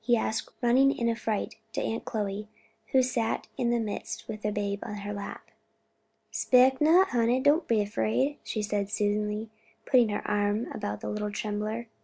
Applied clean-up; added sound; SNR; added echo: none; none; none; none.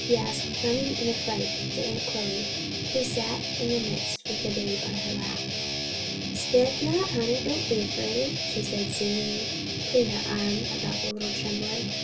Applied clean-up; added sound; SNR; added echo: none; Guitar; 0 dB; reverberation time 0.2 s.